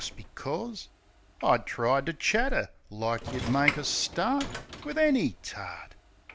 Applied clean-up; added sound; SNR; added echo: none; Sliding door / Train; 11 dB; none.